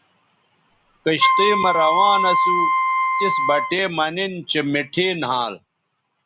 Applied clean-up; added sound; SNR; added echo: none; Wind instrument, woodwind instrument; -3 dB; none.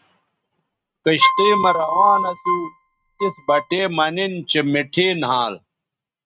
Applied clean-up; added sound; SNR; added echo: neural mask model RNNoise.